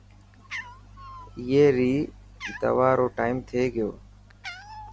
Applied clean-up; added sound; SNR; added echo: none; Cat; 18 dB; none.